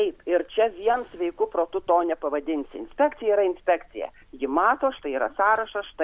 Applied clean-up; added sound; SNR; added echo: none; none; none; none.